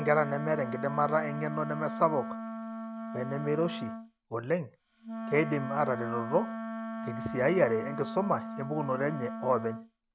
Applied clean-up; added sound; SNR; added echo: none; Wind instrument, woodwind instrument; 7 dB; none.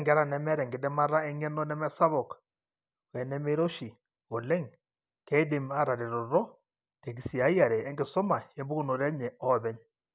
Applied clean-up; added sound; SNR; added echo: none; none; none; none.